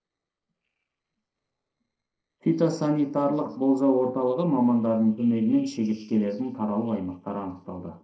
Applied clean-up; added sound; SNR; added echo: neural separator model SepFormer DNS4.